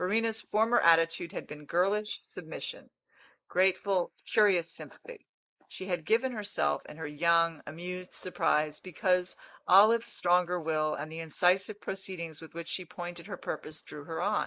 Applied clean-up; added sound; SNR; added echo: neural mask model Resemble Enhance denoiser.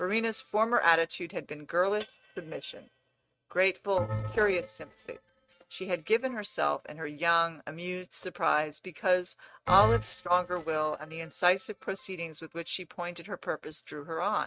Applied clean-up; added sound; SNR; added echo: neural mask model RNNoise.